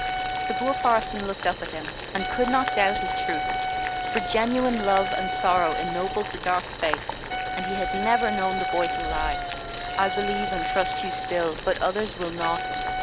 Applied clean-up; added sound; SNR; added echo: none; Boiling + Wind instrument, woodwind instrument; 1 dB; none.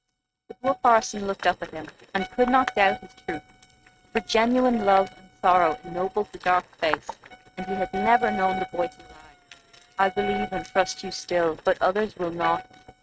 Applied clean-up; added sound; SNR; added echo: neural mask model RNNoise.